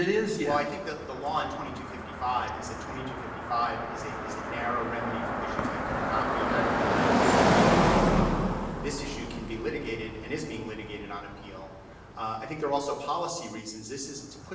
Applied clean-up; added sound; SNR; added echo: none; Car passing by; -4 dB; reverberation time 1.0 s.